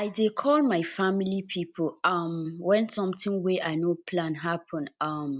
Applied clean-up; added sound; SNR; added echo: none; none; none; none.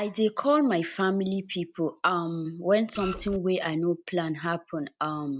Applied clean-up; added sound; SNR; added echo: none; Printer; 11 dB; none.